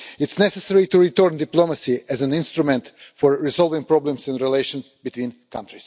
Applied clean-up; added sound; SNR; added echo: none; none; none; none.